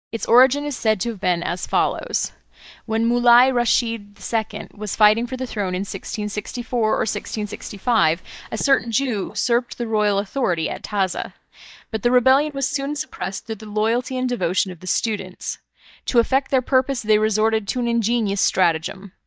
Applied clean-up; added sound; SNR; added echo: neural mask model DeepFilterNet 3.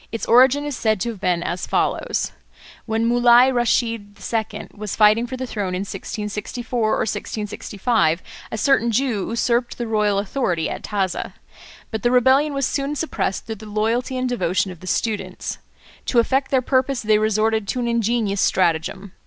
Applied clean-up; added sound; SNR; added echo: none; none; none; none.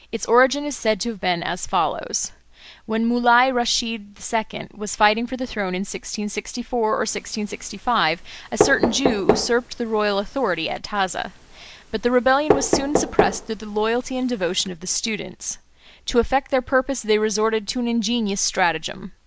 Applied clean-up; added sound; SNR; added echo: none; Knock; 4 dB; none.